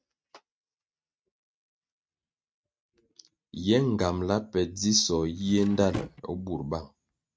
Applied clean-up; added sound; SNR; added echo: neural mask model RNNoise.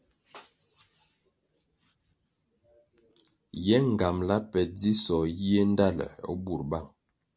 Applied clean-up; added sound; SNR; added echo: none; none; none; none.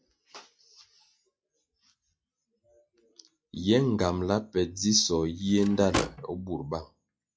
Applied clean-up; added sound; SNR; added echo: classical method log-MMSE.